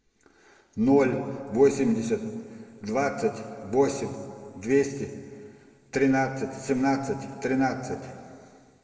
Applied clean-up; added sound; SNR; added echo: none; none; none; reverberation time 1.8 s.